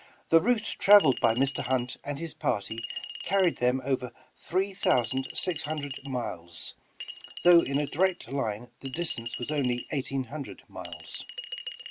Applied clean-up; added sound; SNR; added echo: none; Chink, clink; 13 dB; none.